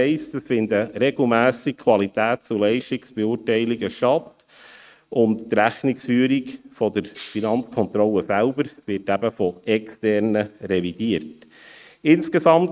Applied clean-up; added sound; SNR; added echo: neural mask model RNNoise.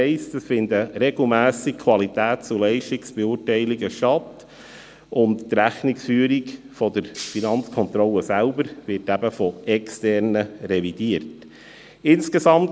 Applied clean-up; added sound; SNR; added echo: none; Shatter; 18 dB; none.